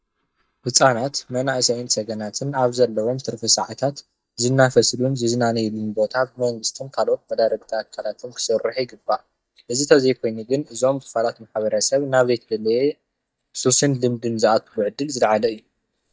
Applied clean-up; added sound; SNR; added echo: neural mask model DeepFilterNet 3.